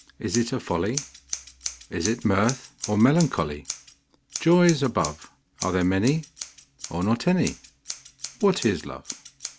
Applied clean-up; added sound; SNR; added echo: none; Scissors; 13 dB; none.